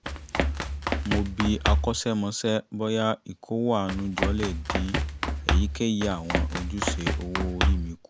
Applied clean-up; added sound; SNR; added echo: none; Run; -2 dB; none.